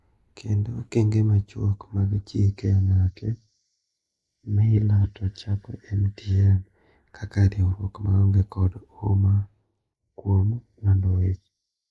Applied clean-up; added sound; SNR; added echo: neural mask model Resemble Enhance denoiser.